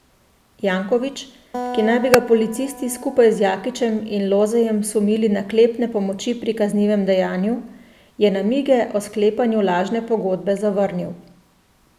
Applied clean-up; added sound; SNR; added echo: none; Acoustic guitar; 14 dB; none.